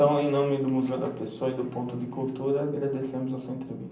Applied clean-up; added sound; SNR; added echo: none; none; none; reverberation time 0.6 s.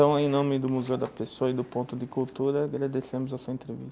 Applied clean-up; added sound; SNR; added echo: none; none; none; none.